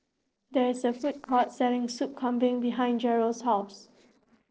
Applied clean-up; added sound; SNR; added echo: neural separator model SepFormer DNS4.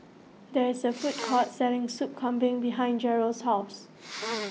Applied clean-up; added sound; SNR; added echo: none; Sneeze; 13 dB; none.